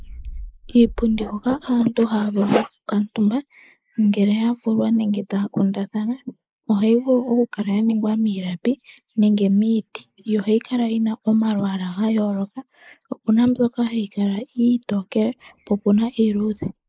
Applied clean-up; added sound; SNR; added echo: neural mask model Resemble Enhance denoiser.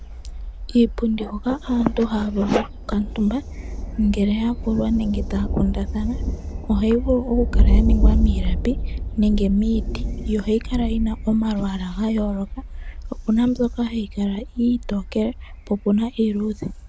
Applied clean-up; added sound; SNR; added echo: none; Thunder; 2 dB; none.